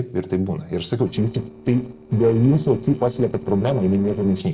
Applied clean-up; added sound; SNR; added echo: neural separator model SepFormer DNS4.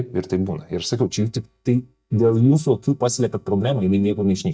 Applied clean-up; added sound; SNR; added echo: neural mask model DeepFilterNet 3.